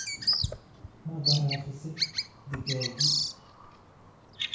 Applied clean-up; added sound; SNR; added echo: none; Bird vocalization, bird call, bird song; -4 dB; reverberation time 0.5 s.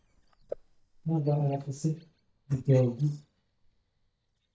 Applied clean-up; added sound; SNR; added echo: neural mask model DeepFilterNet 3.